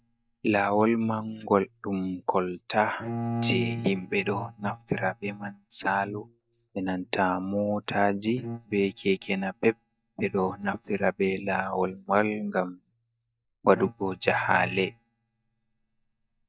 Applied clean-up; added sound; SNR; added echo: neural mask model DeepFilterNet 3.